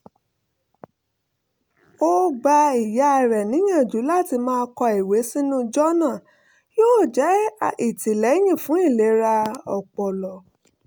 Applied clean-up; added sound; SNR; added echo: none; none; none; none.